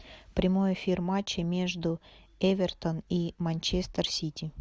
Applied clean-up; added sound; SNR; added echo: none; none; none; none.